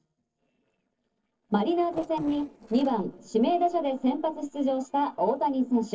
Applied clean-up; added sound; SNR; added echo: neural separator model SepFormer DNS4.